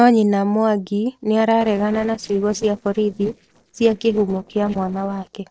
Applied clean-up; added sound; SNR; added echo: neural separator model SepFormer DNS4.